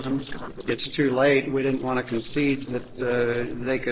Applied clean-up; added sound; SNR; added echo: neural separator model SepFormer DNS4.